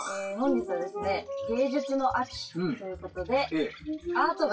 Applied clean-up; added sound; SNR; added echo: classical method WPE with log-MMSE.